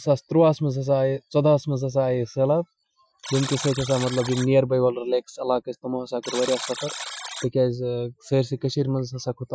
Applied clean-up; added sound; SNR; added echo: classical method Wiener filter.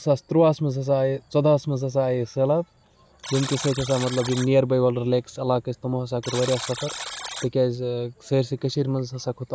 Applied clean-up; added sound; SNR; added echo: none; Alarm; 13 dB; none.